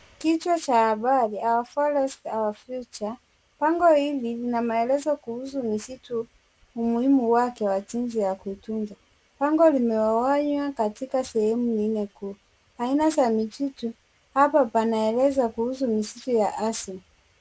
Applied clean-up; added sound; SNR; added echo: none; none; none; none.